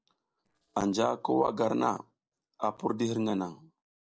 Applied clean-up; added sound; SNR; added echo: neural separator model SepFormer DNS4.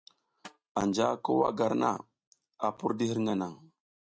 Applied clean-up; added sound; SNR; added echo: neural mask model RNNoise.